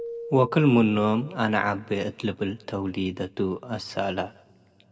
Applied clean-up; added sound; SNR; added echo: none; Keyboard (musical); 18 dB; reverberation time 2.5 s.